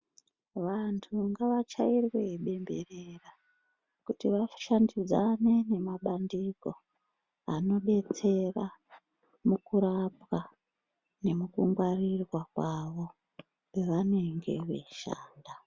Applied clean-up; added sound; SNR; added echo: none; none; none; none.